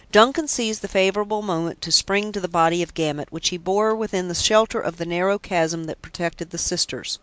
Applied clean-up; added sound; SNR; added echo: none; none; none; none.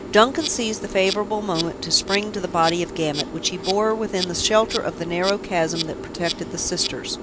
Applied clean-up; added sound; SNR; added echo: none; Insect; 8 dB; none.